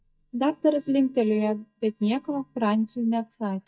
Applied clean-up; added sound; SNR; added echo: neural mask model DeepFilterNet 3.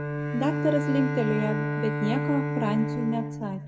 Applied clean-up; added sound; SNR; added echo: none; Bowed string instrument; 1 dB; reverberation time 0.9 s.